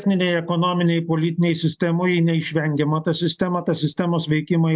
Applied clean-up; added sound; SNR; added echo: none; none; none; none.